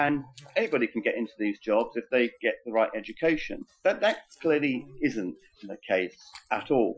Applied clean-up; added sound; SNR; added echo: classical method Wiener filter.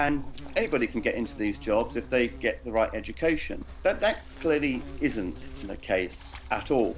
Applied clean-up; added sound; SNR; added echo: none; Insect; 11 dB; none.